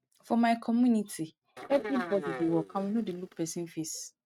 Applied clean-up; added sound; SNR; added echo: neural mask model RNNoise.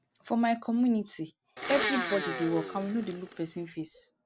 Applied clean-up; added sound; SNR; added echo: none; Domestic sounds, home sounds; 5 dB; none.